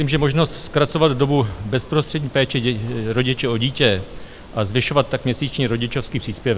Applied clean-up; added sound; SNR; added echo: none; Insect; 14 dB; none.